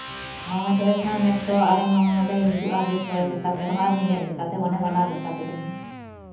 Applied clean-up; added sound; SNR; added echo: none; Electric guitar; 12 dB; reverberation time 1.3 s.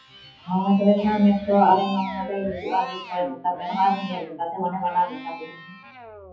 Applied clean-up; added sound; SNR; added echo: classical method WPE with log-MMSE.